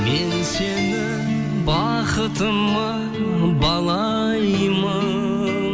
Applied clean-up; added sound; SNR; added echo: none; none; none; none.